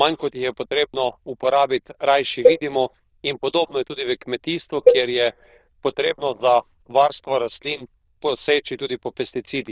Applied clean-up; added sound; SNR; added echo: neural diffusion model UNIVERSE++.